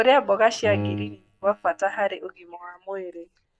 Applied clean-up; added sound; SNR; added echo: neural mask model DeepFilterNet 3.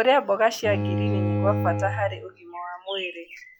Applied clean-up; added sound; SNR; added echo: classical method log-MMSE.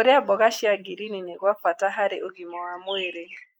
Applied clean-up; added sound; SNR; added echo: neural mask model Resemble Enhance denoiser.